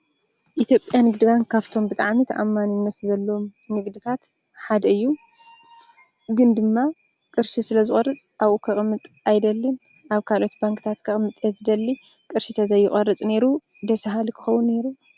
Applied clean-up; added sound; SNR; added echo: none; none; none; none.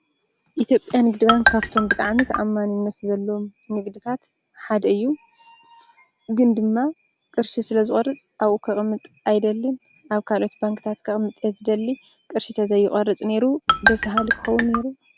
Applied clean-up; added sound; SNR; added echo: none; Marimba, xylophone; -1 dB; none.